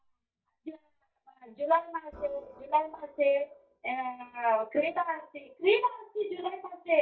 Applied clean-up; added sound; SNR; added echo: neural mask model DeepFilterNet 3.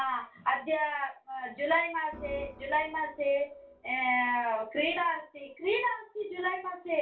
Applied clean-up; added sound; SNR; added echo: none; Organ; 18 dB; reverberation time 0.3 s.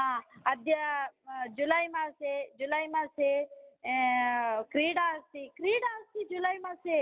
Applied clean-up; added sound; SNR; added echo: none; none; none; none.